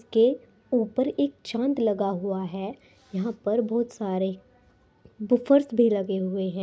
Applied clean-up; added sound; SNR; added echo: none; none; none; none.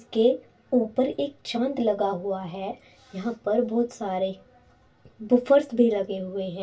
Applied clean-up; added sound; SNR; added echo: none; none; none; reverberation time 0.2 s.